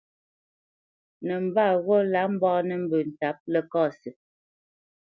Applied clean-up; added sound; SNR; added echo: none; none; none; none.